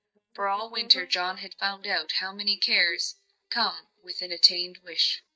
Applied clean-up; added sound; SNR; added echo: neural mask model DeepFilterNet 3.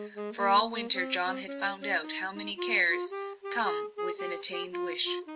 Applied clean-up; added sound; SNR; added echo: none; Wind instrument, woodwind instrument; 9 dB; none.